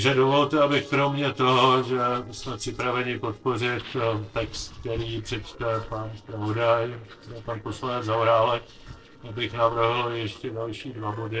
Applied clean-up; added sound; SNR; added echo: neural separator model SepFormer DNS4.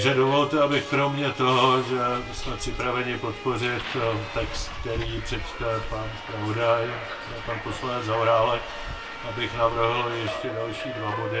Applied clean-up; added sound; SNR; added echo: none; Subway, metro, underground; 9 dB; reverberation time 0.2 s.